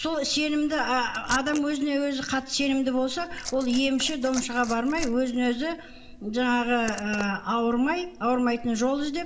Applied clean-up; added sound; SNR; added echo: none; Liquid; 14 dB; reverberation time 1.6 s.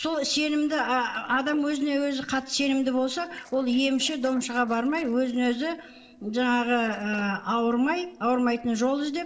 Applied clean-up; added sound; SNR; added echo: neural separator model SepFormer DNS4.